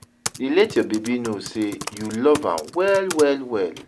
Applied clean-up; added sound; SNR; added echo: none; Typing; 14 dB; none.